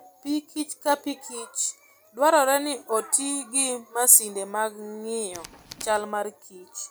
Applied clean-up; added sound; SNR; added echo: none; Tools; 18 dB; none.